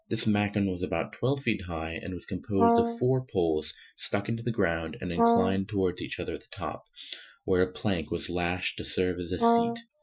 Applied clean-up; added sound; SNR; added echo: classical method Wiener filter.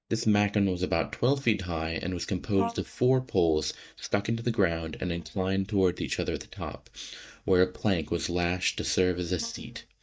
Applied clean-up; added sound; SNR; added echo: neural mask model DeepFilterNet 3.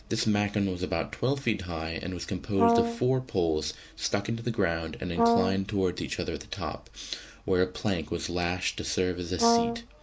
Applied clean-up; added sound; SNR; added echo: none; Brass instrument; -3 dB; none.